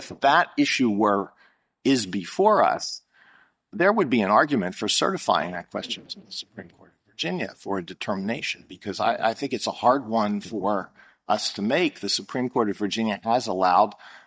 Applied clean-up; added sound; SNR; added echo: neural mask model DeepFilterNet 3.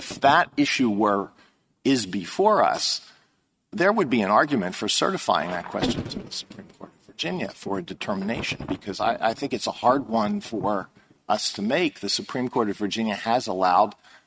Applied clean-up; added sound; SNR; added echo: neural mask model RNNoise.